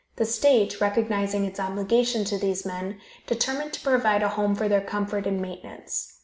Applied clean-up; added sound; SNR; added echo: none; none; none; none.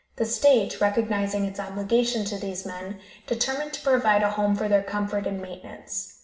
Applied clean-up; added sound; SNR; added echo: none; none; none; reverberation time 0.7 s.